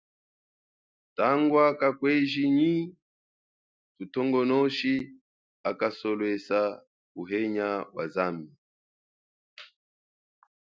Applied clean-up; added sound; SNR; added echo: none; none; none; none.